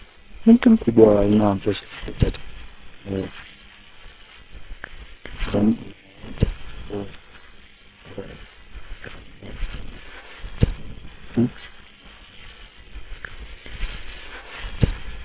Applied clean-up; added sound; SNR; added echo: neural separator model SepFormer WHAM!.